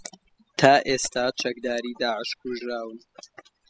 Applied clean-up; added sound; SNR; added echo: classical method spectral subtraction.